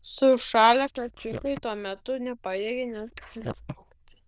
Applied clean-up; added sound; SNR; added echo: neural diffusion model UNIVERSE++.